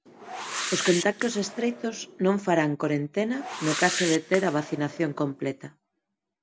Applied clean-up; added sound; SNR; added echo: none; Whoosh, swoosh, swish; 9 dB; none.